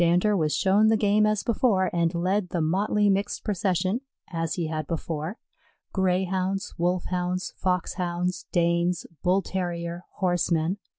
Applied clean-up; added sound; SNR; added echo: none; none; none; none.